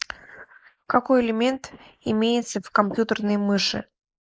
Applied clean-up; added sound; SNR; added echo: neural mask model Resemble Enhance denoiser.